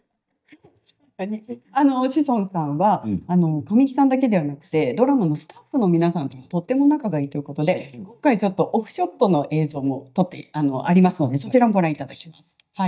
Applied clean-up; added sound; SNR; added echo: neural mask model DeepFilterNet 3.